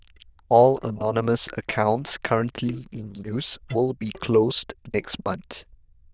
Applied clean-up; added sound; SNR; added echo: neural diffusion model UNIVERSE++.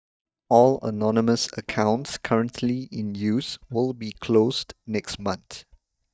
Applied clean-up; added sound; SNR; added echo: neural mask model DeepFilterNet 3.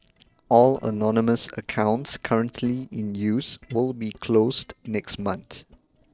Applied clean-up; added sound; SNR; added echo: neural separator model SepFormer DNS4.